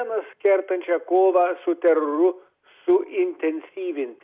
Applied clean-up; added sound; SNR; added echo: none; none; none; none.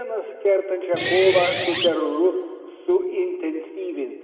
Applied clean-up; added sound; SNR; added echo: none; Guitar; 6 dB; reverberation time 1.8 s.